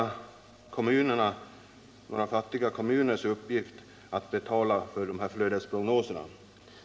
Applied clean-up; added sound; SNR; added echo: none; none; none; reverberation time 2.8 s.